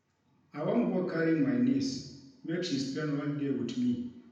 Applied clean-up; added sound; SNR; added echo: none; none; none; reverberation time 0.9 s.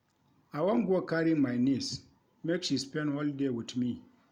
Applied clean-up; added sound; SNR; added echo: none; none; none; none.